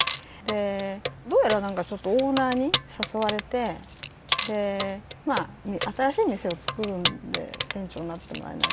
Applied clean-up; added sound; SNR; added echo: none; Keys jangling; 1 dB; none.